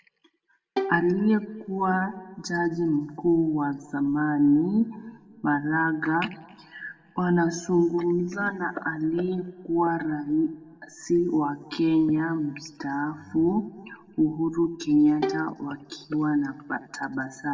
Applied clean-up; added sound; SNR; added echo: none; Bowed string instrument; 9 dB; reverberation time 1.3 s.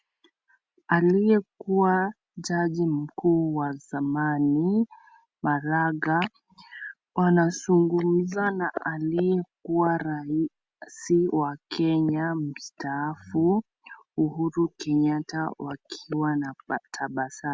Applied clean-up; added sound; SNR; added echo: none; none; none; none.